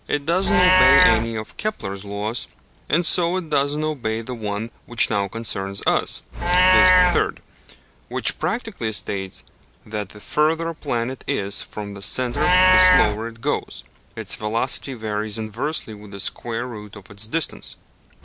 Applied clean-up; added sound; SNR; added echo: none; Livestock, farm animals, working animals; 1 dB; none.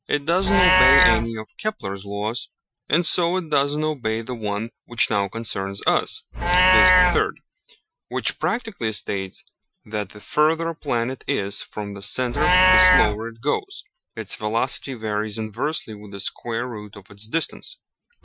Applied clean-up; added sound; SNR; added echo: classical method Wiener filter.